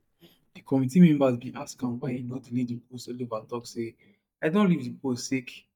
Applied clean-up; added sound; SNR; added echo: neural mask model DeepFilterNet 3.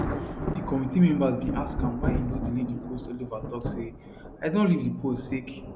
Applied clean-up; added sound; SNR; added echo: none; Thunder; 5 dB; none.